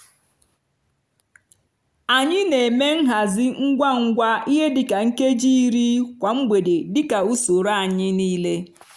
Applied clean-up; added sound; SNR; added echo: none; none; none; none.